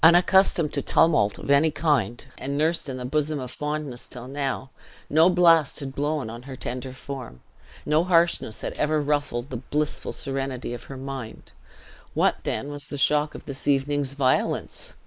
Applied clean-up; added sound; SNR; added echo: neural mask model Resemble Enhance denoiser.